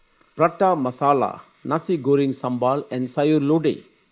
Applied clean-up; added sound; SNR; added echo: neural mask model Resemble Enhance denoiser.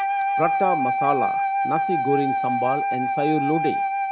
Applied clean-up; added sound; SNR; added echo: none; Wind instrument, woodwind instrument; -3 dB; none.